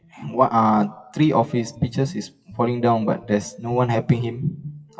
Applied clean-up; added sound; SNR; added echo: classical method WPE with log-MMSE.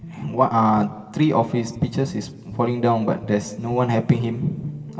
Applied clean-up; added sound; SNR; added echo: none; Guitar; 17 dB; reverberation time 2.7 s.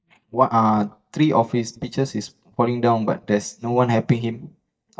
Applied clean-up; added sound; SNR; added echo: neural mask model DeepFilterNet 3.